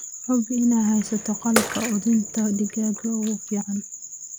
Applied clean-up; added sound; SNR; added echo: none; Bathtub (filling or washing) / Water / Splash, splatter; 10 dB; none.